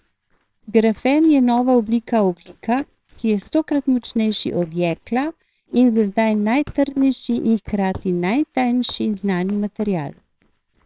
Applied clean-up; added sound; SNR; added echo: neural separator model SepFormer WHAMR!.